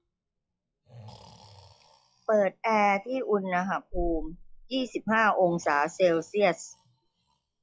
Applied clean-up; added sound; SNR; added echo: classical method log-MMSE.